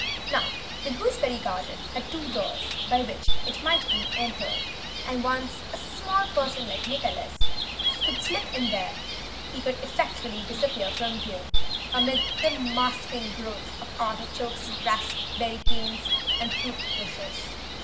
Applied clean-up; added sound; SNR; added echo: none; Gull, seagull; -4 dB; none.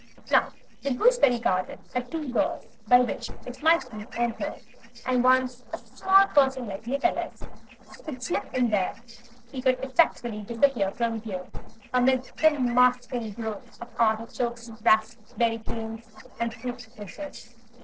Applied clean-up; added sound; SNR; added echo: neural separator model SepFormer DNS4.